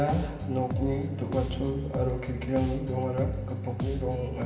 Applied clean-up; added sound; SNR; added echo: none; Bass guitar; 3 dB; reverberation time 1.4 s.